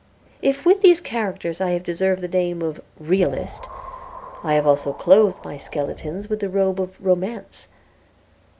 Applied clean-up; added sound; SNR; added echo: none; Wind; 17 dB; none.